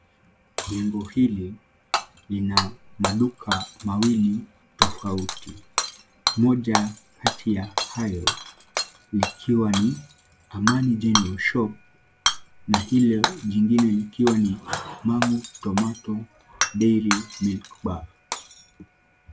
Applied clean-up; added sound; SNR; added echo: none; Shatter / Hammer; 5 dB; none.